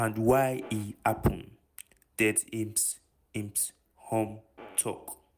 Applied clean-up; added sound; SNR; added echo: none; Fart; 18 dB; none.